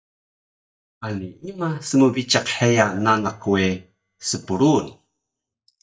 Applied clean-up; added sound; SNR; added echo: neural mask model DeepFilterNet 3.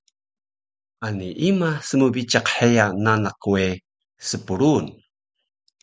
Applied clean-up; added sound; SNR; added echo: none; none; none; none.